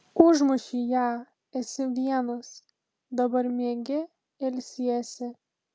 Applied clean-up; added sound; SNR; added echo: none; none; none; none.